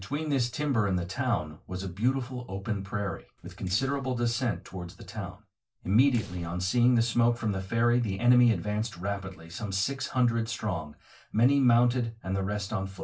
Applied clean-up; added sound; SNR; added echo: neural separator model SepFormer DNS4.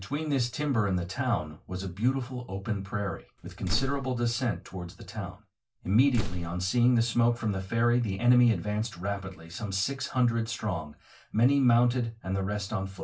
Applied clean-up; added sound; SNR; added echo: none; Slam; 6 dB; reverberation time 0.2 s.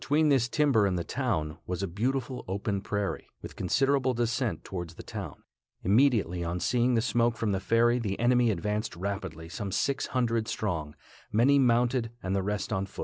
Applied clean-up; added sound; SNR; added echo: none; none; none; none.